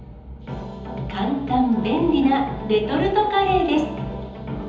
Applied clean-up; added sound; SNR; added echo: none; none; none; reverberation time 1.3 s.